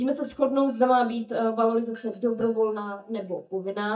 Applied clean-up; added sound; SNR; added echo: neural mask model DeepFilterNet 3.